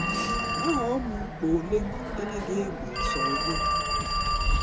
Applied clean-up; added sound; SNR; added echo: none; Telephone; -3 dB; reverberation time 0.2 s.